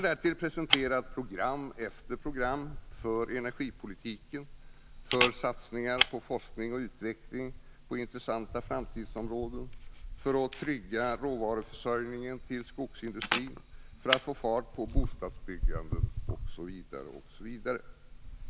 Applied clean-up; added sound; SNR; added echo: none; Camera; 1 dB; none.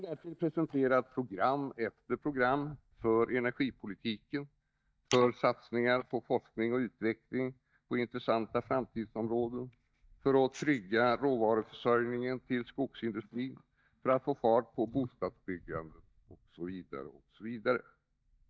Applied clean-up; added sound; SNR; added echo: neural mask model DeepFilterNet 3.